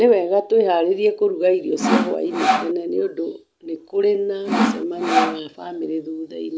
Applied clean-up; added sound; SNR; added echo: none; Sawing; 0 dB; none.